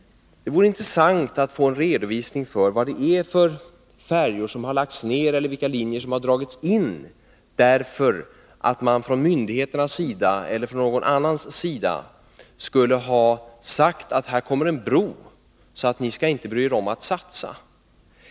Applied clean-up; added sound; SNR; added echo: none; none; none; none.